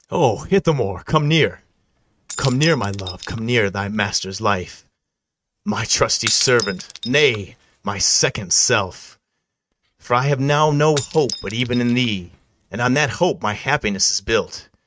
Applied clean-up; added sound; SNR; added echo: neural mask model RNNoise.